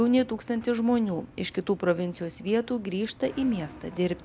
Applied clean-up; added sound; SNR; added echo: none; none; none; none.